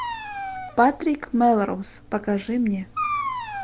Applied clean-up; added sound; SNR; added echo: none; Dog; 8 dB; none.